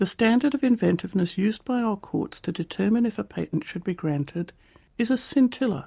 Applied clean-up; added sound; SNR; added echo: none; none; none; none.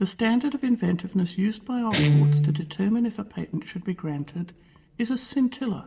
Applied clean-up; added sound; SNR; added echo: none; Guitar; 2 dB; reverberation time 1.3 s.